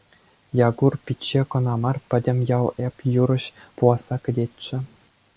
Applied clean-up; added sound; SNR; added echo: none; none; none; none.